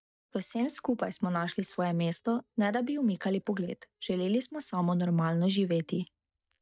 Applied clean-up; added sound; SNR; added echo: neural mask model DeepFilterNet 3.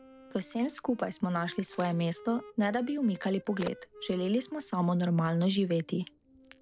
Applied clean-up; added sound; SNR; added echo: none; Wind instrument, woodwind instrument + Crack; 20 dB; none.